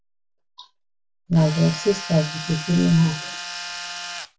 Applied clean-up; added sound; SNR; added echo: none; Tools; 10 dB; reverberation time 0.2 s.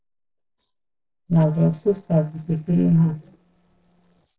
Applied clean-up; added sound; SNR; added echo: neural separator model SepFormer DNS4.